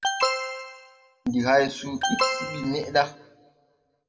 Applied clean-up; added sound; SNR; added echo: none; Alarm; 1 dB; reverberation time 0.4 s.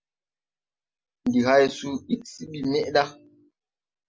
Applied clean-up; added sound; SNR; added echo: none; none; none; none.